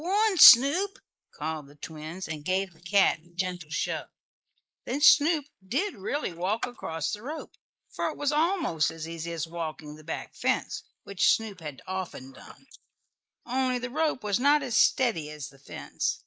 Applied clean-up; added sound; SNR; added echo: neural mask model Resemble Enhance denoiser.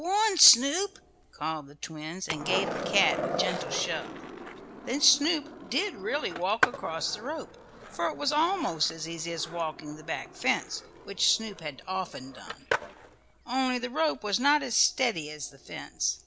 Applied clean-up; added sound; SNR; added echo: none; Skateboard; 9 dB; none.